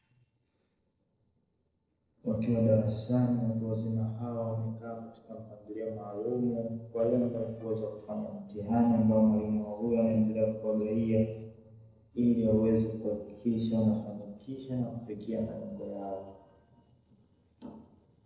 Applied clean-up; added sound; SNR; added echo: neural separator model SepFormer DNS4.